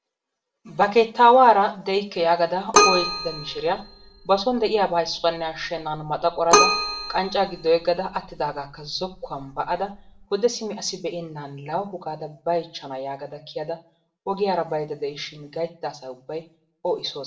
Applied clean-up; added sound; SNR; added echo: none; Keyboard (musical); 2 dB; reverberation time 0.3 s.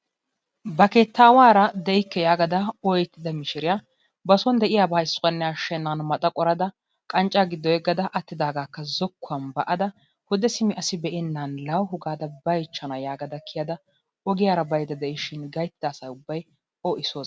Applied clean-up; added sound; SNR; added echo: none; none; none; none.